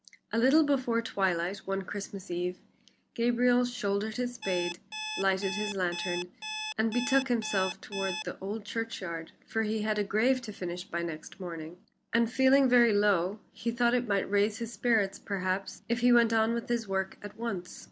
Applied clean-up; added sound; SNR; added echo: none; Alarm; 8 dB; none.